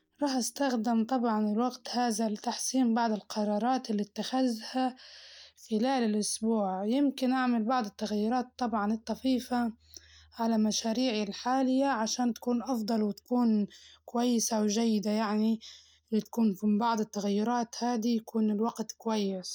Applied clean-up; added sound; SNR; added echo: neural mask model DeepFilterNet 3.